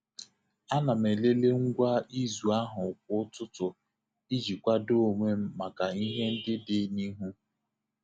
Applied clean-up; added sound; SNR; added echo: none; none; none; none.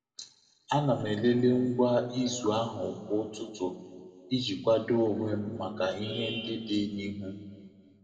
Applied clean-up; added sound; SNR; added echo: none; none; none; reverberation time 1.6 s.